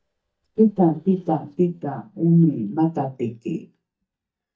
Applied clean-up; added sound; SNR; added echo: neural mask model DeepFilterNet 3.